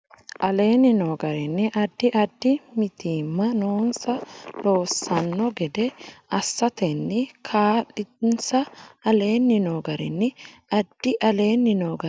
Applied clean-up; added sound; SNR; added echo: none; none; none; none.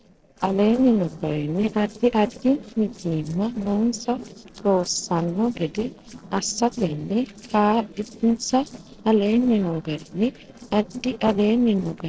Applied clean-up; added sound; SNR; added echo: neural separator model SepFormer DNS4.